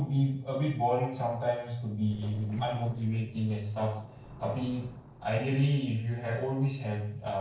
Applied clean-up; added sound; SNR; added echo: neural separator model SepFormer DNS4.